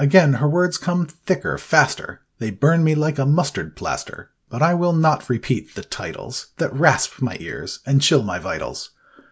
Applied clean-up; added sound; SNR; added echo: none; none; none; none.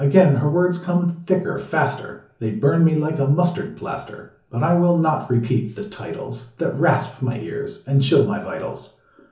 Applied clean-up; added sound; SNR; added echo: none; none; none; reverberation time 0.8 s.